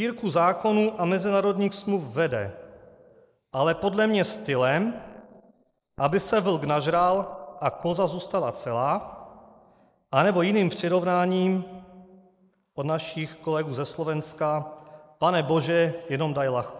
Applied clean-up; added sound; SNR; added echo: neural mask model Resemble Enhance denoiser.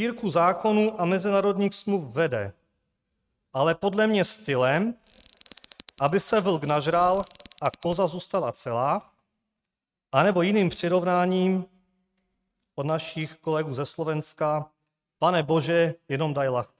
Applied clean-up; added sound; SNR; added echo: neural mask model RNNoise.